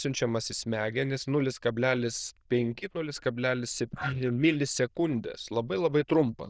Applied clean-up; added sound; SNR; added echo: neural diffusion model UNIVERSE++.